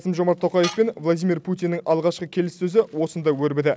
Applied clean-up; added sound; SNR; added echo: none; Tools; 19 dB; none.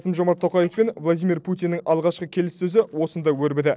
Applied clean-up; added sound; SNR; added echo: neural separator model SepFormer DNS4.